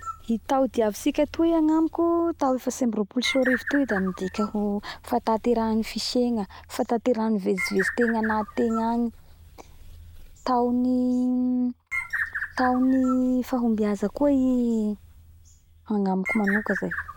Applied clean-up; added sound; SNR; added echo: none; Bird; 12 dB; none.